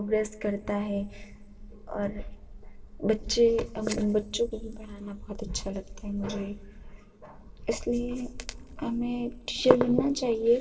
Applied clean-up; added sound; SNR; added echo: none; Wind; 15 dB; reverberation time 2.8 s.